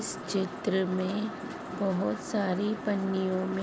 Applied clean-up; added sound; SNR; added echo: none; none; none; none.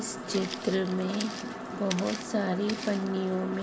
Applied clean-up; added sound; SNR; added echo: none; Walk, footsteps; 13 dB; reverberation time 1.4 s.